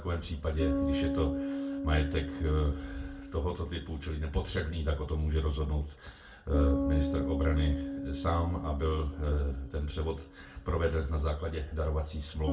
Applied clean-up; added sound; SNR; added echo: none; Bass guitar; 6 dB; reverberation time 0.3 s.